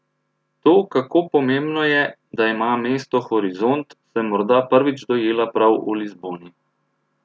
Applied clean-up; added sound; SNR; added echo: none; none; none; none.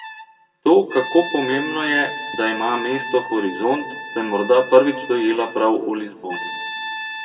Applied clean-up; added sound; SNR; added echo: none; Brass instrument; 11 dB; reverberation time 1.7 s.